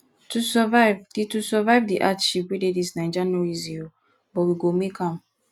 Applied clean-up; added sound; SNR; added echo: none; none; none; none.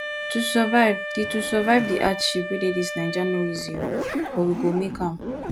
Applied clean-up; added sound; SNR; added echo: none; Wind instrument, woodwind instrument + Zipper (clothing); 6 dB; none.